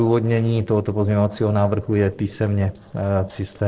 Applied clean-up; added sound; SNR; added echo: neural separator model SepFormer DNS4.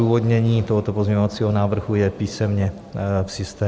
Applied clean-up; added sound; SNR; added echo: none; none; none; none.